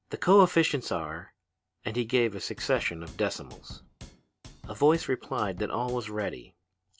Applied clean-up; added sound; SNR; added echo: none; Drum / Drum kit; 19 dB; none.